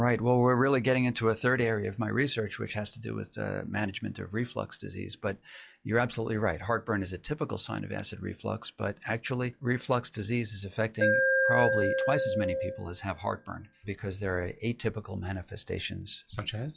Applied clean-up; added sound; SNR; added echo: classical method log-MMSE.